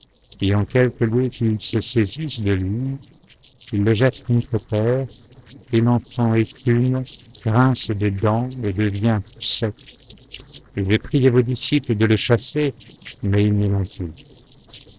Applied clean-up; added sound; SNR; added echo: neural separator model SepFormer DNS4.